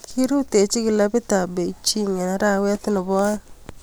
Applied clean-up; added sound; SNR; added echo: none; none; none; none.